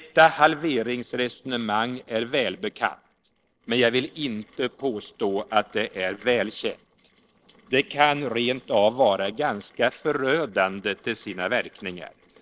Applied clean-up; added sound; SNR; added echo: neural separator model SepFormer DNS4.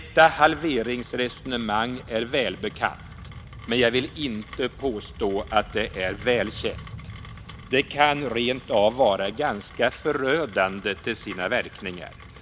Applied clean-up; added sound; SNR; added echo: none; Rain; 17 dB; none.